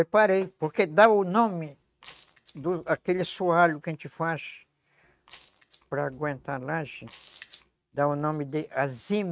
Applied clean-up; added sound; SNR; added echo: neural mask model RNNoise.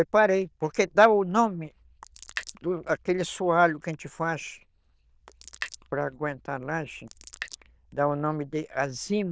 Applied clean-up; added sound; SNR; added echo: neural diffusion model UNIVERSE++.